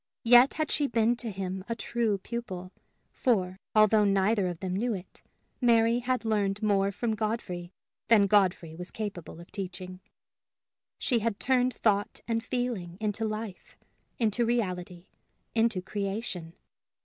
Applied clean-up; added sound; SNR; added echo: none; none; none; none.